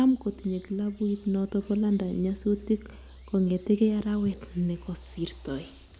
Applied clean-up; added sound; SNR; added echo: none; Bird vocalization, bird call, bird song; 20 dB; none.